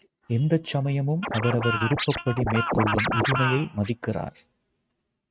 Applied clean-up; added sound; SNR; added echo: neural mask model RNNoise.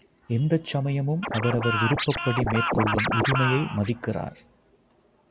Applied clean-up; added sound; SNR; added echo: none; Scratching (performance technique); 1 dB; none.